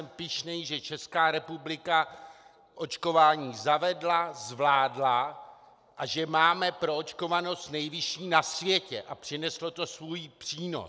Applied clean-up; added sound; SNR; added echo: none; none; none; none.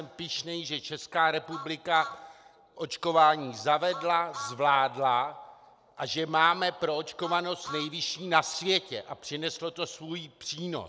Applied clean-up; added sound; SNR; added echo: none; Truck; 15 dB; none.